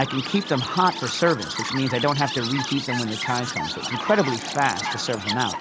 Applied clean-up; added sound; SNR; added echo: none; Chirp, tweet; 6 dB; none.